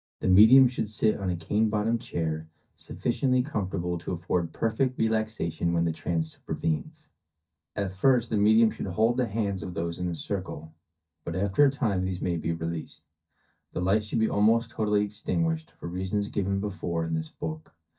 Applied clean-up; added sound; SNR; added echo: neural mask model DeepFilterNet 3.